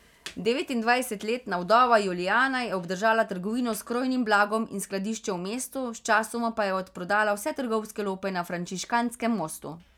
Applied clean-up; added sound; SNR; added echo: none; none; none; none.